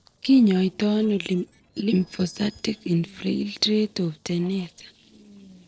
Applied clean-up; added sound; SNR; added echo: neural separator model SepFormer DNS4.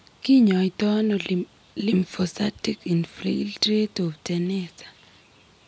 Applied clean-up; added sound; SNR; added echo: none; none; none; none.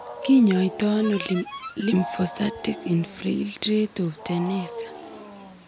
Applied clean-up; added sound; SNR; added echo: none; Harmonica + Wild animals; 13 dB; none.